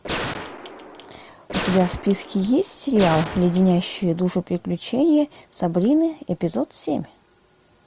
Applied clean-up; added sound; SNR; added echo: none; Gunshot, gunfire; 9 dB; none.